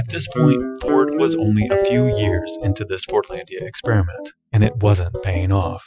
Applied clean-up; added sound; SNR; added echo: classical method Wiener filter.